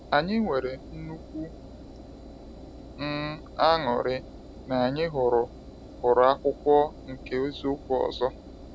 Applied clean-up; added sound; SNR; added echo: none; Engine; 16 dB; none.